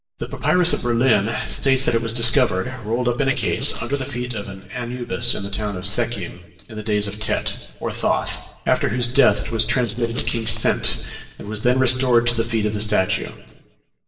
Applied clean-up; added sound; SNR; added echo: neural separator model SepFormer DNS4.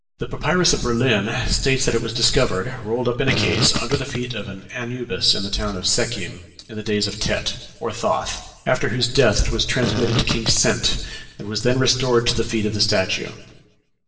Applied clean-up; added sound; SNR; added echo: none; Fart; 3 dB; reverberation time 1.0 s.